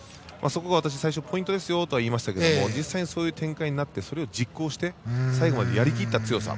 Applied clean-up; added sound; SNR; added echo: none; none; none; none.